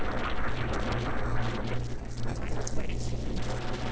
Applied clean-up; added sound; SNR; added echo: neural separator model SepFormer DNS4.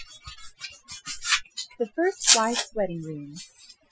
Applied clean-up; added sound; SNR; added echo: classical method Wiener filter.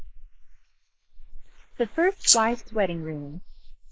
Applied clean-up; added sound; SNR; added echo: neural mask model Resemble Enhance denoiser.